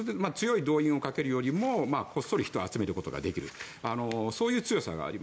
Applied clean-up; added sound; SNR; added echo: none; none; none; none.